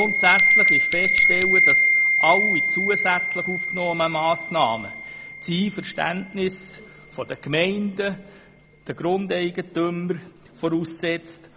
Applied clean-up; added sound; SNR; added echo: none; Bell; -2 dB; none.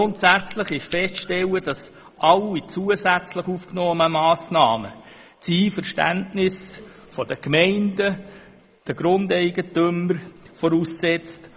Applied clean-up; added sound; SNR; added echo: neural mask model Resemble Enhance denoiser.